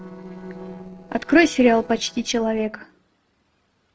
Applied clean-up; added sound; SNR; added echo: neural separator model SepFormer DNS4.